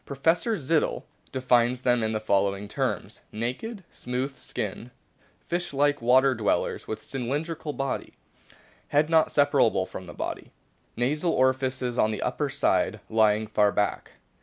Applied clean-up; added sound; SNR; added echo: none; none; none; none.